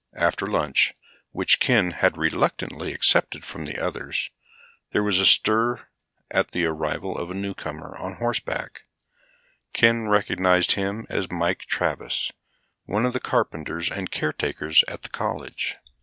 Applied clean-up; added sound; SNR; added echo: none; none; none; none.